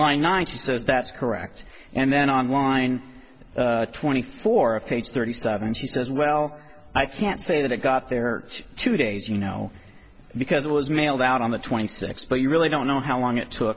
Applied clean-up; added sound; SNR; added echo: none; none; none; none.